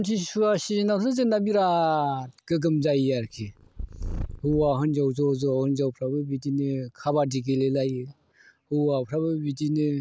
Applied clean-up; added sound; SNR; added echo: none; Purr; 11 dB; none.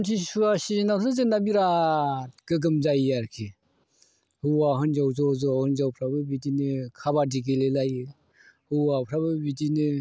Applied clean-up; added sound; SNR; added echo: none; none; none; none.